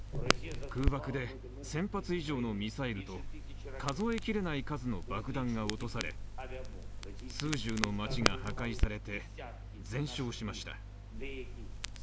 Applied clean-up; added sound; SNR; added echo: none; Crackle; 0 dB; none.